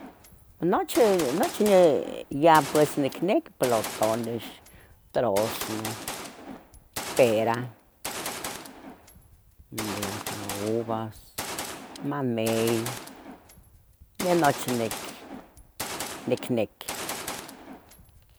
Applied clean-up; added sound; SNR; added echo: none; Gunshot, gunfire; 10 dB; none.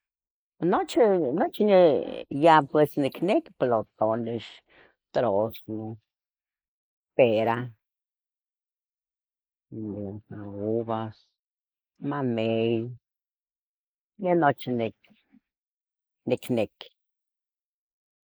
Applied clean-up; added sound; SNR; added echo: neural mask model Resemble Enhance denoiser.